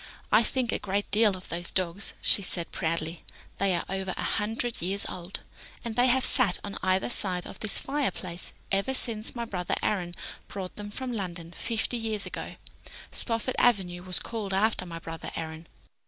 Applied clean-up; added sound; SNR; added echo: none; none; none; none.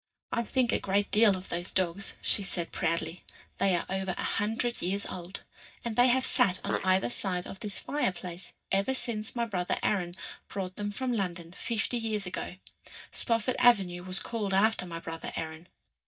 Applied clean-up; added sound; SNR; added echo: neural mask model DeepFilterNet 3.